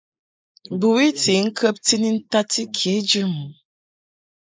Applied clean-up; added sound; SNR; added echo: neural mask model Resemble Enhance denoiser.